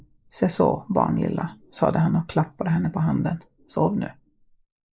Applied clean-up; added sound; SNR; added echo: neural mask model Resemble Enhance denoiser.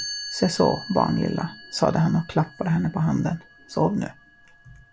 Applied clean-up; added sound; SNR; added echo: none; Chime; 16 dB; none.